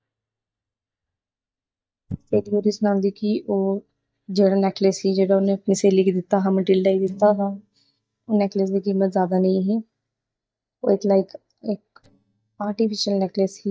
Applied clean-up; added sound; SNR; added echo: neural mask model DeepFilterNet 3.